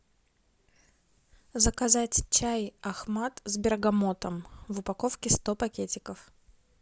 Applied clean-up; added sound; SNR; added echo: none; none; none; none.